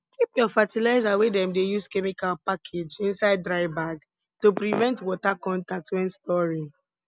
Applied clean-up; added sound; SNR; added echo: none; none; none; none.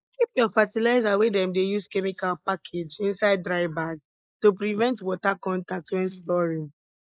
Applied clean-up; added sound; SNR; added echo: neural mask model Resemble Enhance denoiser.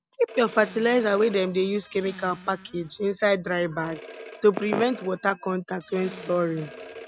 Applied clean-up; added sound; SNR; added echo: none; Squeak / Cupboard open or close + Telephone; 18 dB; none.